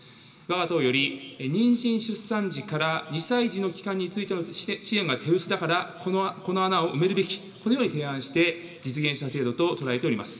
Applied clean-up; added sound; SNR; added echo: none; none; none; reverberation time 2.7 s.